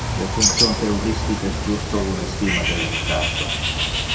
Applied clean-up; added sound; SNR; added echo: none; Bird; -3 dB; reverberation time 1.5 s.